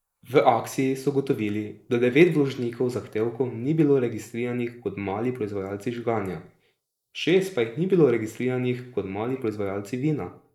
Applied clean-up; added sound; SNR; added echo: neural mask model Resemble Enhance denoiser.